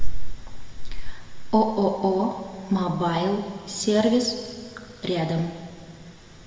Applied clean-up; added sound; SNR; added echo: none; none; none; reverberation time 2.1 s.